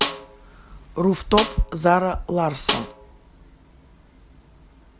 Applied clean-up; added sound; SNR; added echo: none; Snare drum; 6 dB; none.